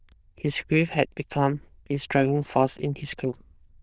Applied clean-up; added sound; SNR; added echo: neural diffusion model UNIVERSE++.